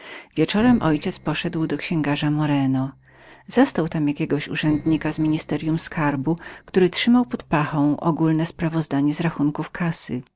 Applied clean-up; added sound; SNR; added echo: neural separator model SepFormer DNS4.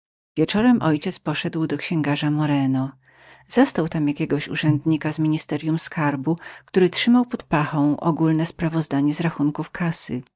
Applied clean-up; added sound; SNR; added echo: neural mask model DeepFilterNet 3.